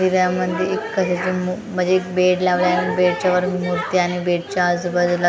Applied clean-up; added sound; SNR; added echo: none; none; none; none.